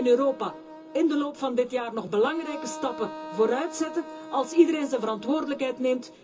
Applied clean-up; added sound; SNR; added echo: none; Wind instrument, woodwind instrument; 15 dB; reverberation time 0.2 s.